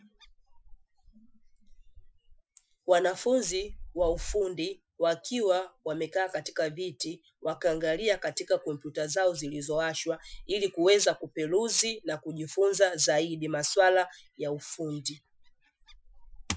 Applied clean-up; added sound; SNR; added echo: classical method Wiener filter.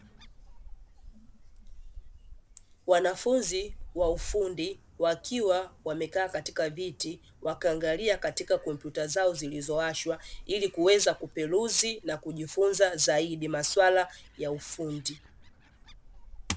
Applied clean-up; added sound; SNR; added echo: none; Gull, seagull; 18 dB; none.